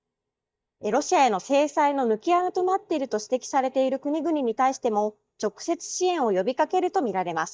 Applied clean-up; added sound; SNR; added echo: neural mask model DeepFilterNet 3.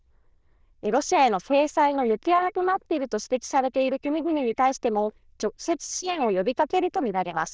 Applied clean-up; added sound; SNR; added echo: neural diffusion model UNIVERSE++.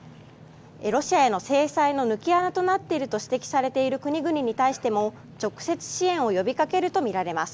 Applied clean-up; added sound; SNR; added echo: none; none; none; none.